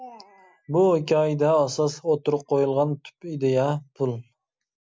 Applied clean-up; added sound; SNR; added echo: none; none; none; none.